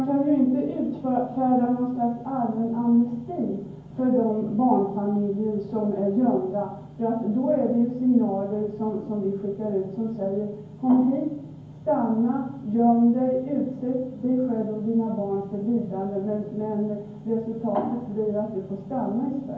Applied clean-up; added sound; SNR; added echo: none; none; none; reverberation time 0.9 s.